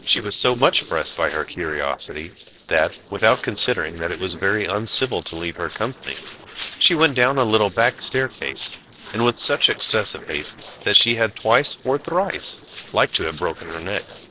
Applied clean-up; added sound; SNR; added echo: neural separator model SepFormer DNS4.